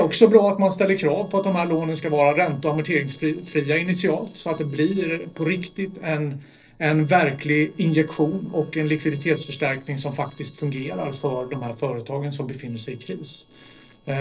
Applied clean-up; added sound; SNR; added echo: neural separator model SepFormer DNS4.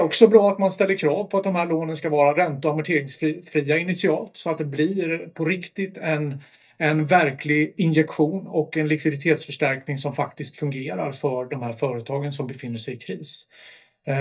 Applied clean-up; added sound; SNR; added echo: neural mask model DeepFilterNet 3.